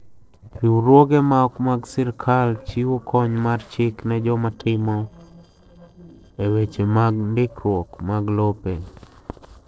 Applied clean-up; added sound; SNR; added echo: neural separator model SepFormer DNS4.